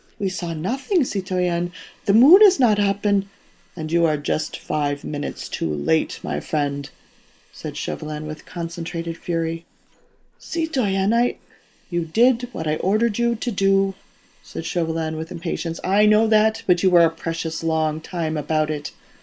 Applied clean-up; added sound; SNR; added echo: neural mask model Resemble Enhance denoiser.